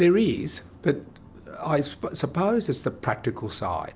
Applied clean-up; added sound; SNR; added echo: none; none; none; none.